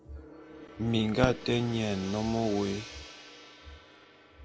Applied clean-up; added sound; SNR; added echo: none; Fireworks + Gong; 11 dB; none.